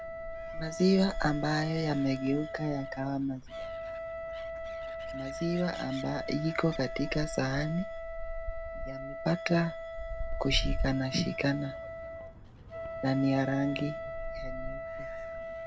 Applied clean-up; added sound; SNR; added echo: none; Gull, seagull + Wind instrument, woodwind instrument; 5 dB; none.